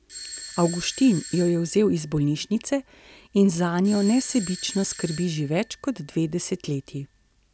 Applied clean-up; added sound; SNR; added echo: none; Bell / Doorbell; 16 dB; none.